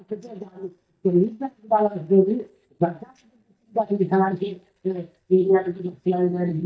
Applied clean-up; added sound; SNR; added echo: neural mask model DeepFilterNet 3.